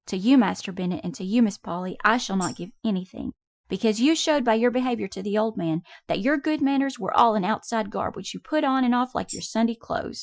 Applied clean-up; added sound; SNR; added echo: classical method Wiener filter.